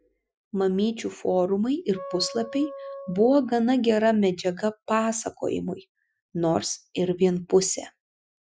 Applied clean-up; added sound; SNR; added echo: classical method Wiener filter.